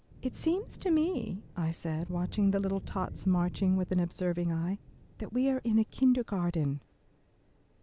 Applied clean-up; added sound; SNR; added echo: none; Thunder / Rain; 17 dB; none.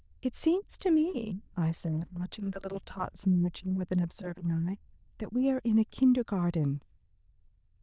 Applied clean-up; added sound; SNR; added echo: neural diffusion model UNIVERSE++.